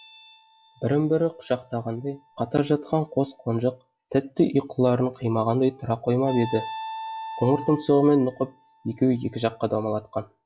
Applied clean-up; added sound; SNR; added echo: classical method log-MMSE.